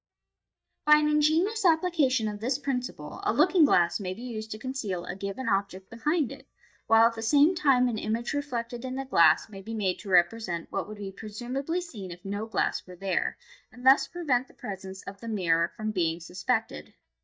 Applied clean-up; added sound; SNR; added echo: neural mask model DeepFilterNet 3.